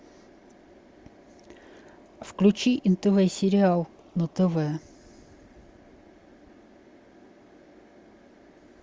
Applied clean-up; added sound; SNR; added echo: none; none; none; none.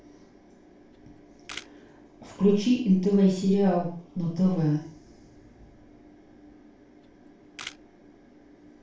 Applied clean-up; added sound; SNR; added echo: none; Camera; 19 dB; reverberation time 0.4 s.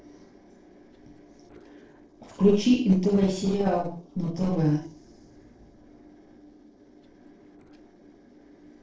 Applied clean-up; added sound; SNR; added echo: neural separator model SepFormer DNS4.